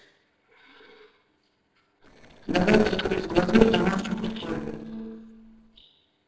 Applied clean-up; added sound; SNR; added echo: neural separator model SepFormer DNS4.